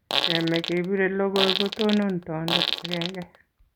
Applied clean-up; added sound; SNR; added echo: none; Fart; 3 dB; none.